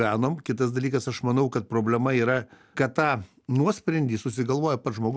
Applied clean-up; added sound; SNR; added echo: none; none; none; none.